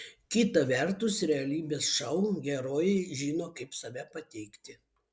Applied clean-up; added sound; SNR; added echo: none; none; none; none.